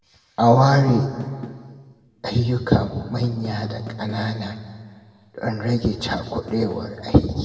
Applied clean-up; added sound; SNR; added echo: none; Knock / Wood; 20 dB; reverberation time 1.8 s.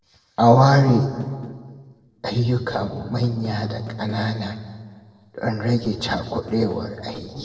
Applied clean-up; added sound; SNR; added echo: neural separator model SepFormer DNS4.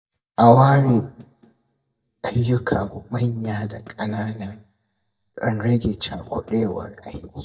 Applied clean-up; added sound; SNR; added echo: neural mask model DeepFilterNet 3.